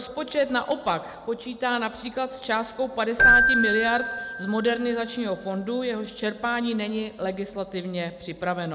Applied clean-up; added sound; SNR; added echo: none; Keyboard (musical); 1 dB; none.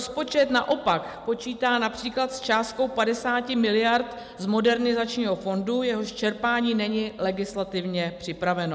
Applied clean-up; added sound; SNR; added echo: none; none; none; none.